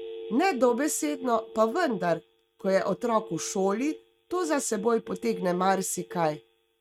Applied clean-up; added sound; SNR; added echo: neural mask model RNNoise.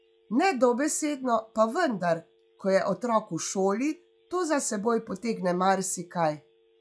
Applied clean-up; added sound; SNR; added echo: classical method log-MMSE.